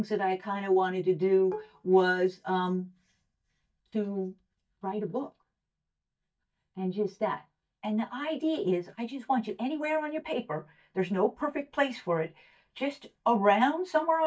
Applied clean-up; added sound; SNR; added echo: neural mask model DeepFilterNet 3.